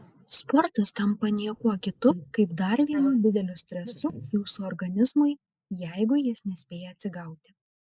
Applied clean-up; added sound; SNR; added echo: neural mask model Resemble Enhance denoiser.